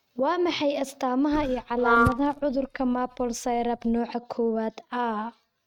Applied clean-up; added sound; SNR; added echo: neural mask model RNNoise.